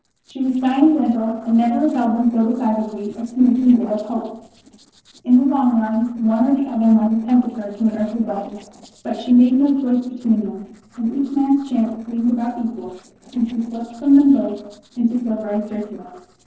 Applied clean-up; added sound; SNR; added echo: neural separator model SepFormer DNS4.